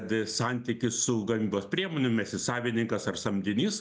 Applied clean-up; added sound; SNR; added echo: none; none; none; none.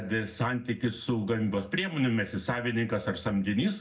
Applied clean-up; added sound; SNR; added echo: none; none; none; reverberation time 0.3 s.